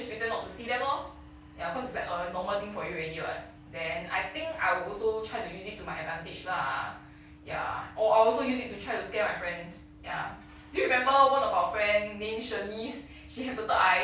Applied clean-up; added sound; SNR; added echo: none; none; none; none.